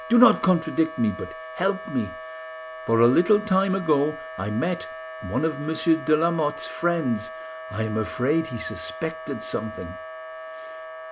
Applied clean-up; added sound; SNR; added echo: none; Wind instrument, woodwind instrument; 12 dB; none.